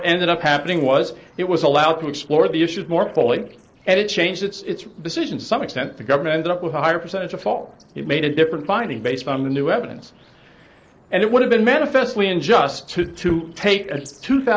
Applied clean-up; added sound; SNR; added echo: neural separator model SepFormer DNS4.